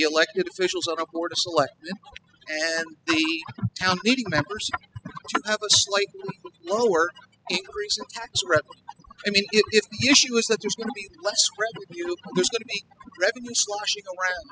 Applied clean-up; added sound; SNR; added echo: classical method spectral subtraction.